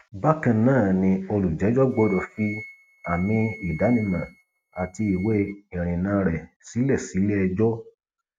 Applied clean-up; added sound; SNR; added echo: neural mask model RNNoise.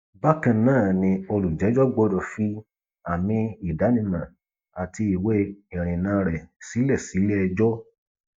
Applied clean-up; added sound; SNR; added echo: neural mask model DeepFilterNet 3.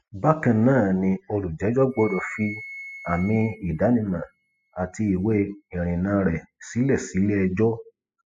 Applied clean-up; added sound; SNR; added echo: classical method spectral subtraction.